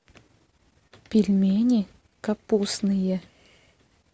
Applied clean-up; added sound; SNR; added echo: none; none; none; none.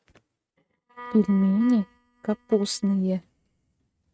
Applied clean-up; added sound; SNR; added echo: neural mask model RNNoise.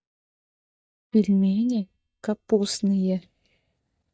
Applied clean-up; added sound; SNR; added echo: neural mask model DeepFilterNet 3.